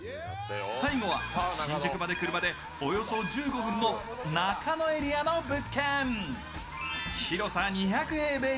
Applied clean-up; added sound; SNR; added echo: none; Snare drum + Bowed string instrument; 19 dB; none.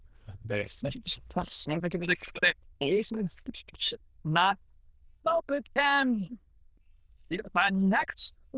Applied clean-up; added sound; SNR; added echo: neural diffusion model UNIVERSE++.